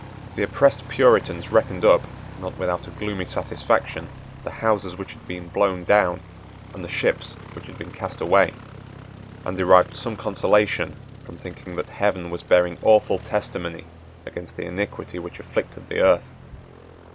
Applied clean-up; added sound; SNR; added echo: none; Aircraft; 16 dB; none.